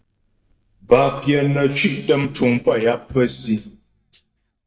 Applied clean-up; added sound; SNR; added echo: neural mask model DeepFilterNet 3.